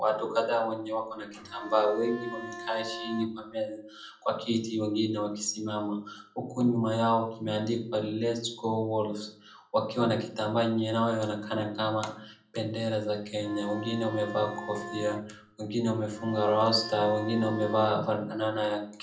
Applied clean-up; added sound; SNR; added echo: none; Bowed string instrument; 13 dB; reverberation time 0.6 s.